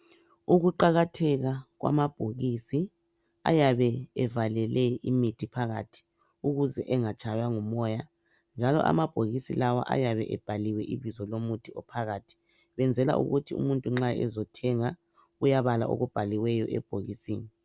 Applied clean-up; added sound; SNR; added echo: none; none; none; none.